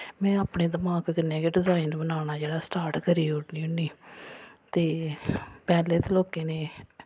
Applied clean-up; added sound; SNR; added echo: none; none; none; none.